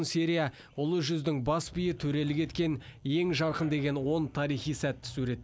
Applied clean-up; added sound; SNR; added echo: none; none; none; none.